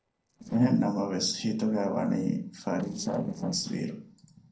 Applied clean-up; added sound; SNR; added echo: neural separator model SepFormer DNS4.